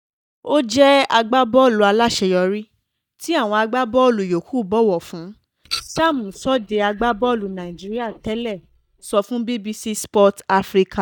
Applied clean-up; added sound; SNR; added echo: neural mask model DeepFilterNet 3.